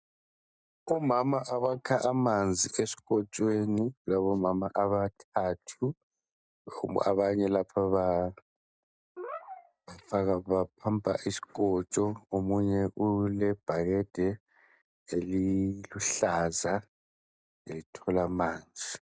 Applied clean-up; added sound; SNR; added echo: neural mask model DeepFilterNet 3.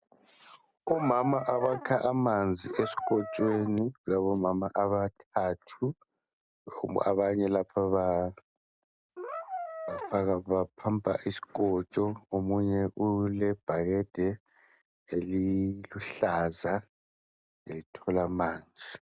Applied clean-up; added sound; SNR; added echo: none; Brass instrument; 9 dB; none.